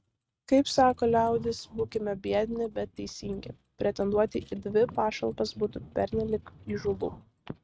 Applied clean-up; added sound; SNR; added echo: neural mask model RNNoise.